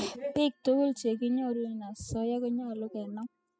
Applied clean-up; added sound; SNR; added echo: classical method spectral subtraction.